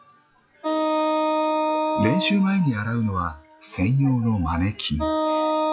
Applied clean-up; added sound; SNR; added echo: classical method log-MMSE.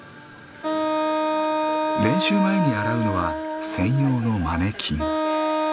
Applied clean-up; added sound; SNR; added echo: none; Wind instrument, woodwind instrument; 0 dB; none.